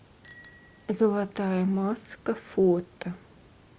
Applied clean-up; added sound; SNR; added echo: none; Bicycle bell; 14 dB; none.